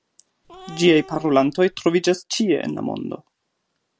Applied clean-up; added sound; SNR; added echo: none; Cat; 20 dB; none.